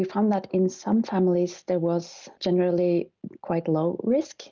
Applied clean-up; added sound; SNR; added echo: none; none; none; none.